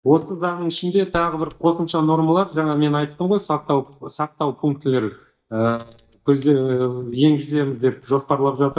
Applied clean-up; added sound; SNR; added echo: neural mask model DeepFilterNet 3.